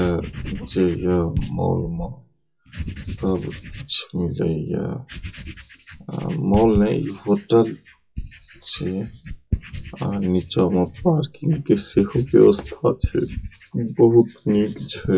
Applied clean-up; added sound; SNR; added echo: classical method WPE with log-MMSE.